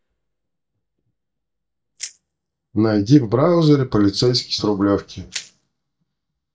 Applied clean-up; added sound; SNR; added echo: neural mask model DeepFilterNet 3.